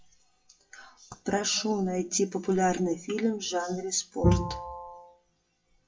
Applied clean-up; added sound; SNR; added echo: classical method WPE with log-MMSE.